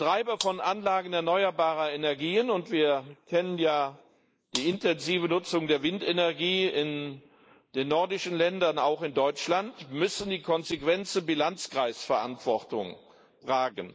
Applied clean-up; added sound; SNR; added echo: neural mask model Resemble Enhance denoiser.